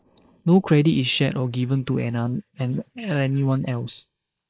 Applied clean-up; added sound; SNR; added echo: neural mask model Resemble Enhance denoiser.